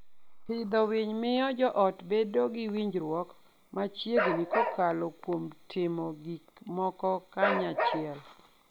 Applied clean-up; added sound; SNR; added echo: none; Bark; 1 dB; none.